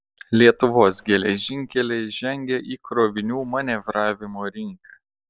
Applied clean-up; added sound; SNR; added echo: neural separator model SepFormer DNS4.